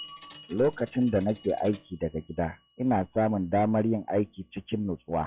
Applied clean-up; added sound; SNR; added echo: classical method log-MMSE.